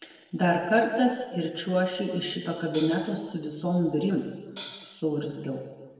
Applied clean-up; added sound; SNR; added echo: none; Hi-hat; 11 dB; reverberation time 1.2 s.